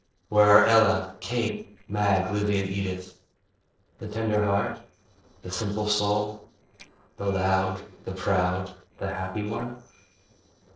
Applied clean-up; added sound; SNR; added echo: neural separator model SepFormer DNS4.